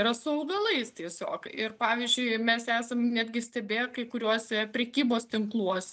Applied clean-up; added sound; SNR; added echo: none; none; none; none.